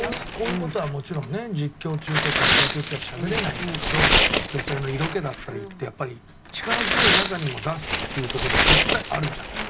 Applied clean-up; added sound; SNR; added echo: none; Tearing; -4 dB; none.